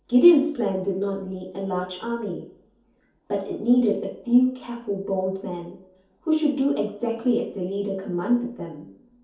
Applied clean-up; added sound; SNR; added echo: none; none; none; reverberation time 0.6 s.